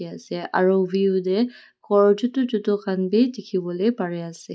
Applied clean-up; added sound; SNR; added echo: none; none; none; none.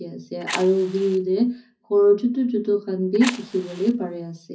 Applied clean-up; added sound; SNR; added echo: none; Fire; 13 dB; reverberation time 0.4 s.